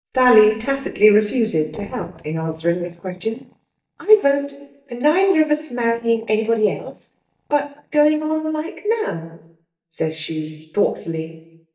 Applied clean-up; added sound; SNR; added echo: neural mask model DeepFilterNet 3.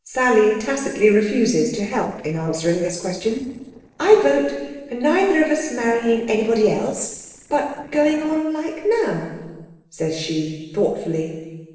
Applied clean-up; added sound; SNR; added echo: neural separator model SepFormer DNS4.